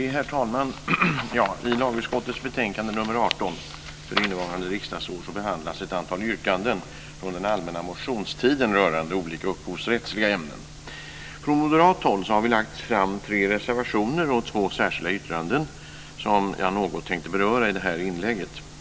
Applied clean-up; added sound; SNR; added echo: none; none; none; none.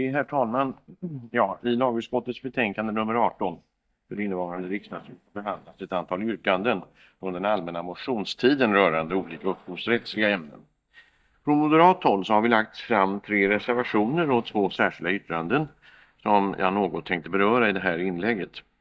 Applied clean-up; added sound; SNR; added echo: neural mask model DeepFilterNet 3.